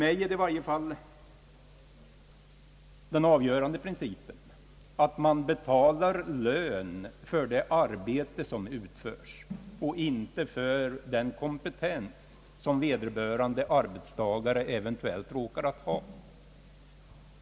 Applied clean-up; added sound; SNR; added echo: none; none; none; none.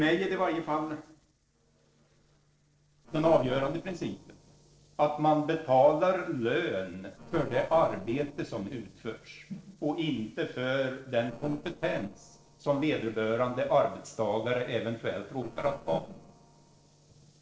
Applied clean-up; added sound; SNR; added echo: neural separator model SepFormer DNS4.